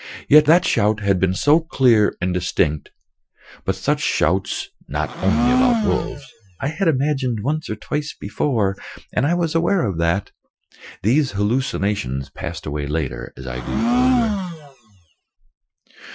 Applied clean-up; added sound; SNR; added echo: classical method Wiener filter.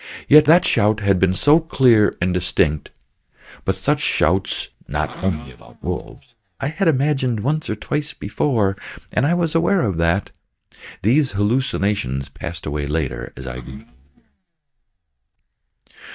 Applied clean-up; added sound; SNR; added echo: neural mask model DeepFilterNet 3.